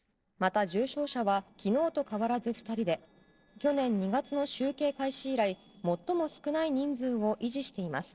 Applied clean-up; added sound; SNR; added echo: neural separator model SepFormer DNS4.